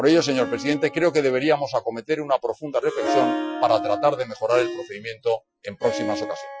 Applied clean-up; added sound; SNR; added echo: classical method Wiener filter.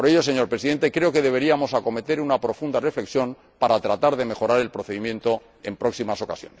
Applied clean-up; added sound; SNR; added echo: none; none; none; none.